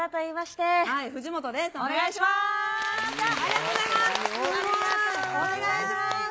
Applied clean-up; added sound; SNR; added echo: none; none; none; none.